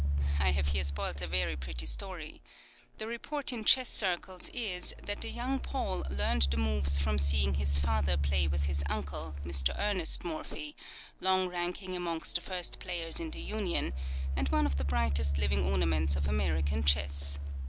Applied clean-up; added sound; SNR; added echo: none; Engine; -4 dB; none.